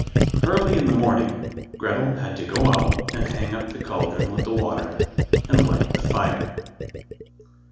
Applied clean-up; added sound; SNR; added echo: none; Gurgling; -1 dB; reverberation time 1.0 s.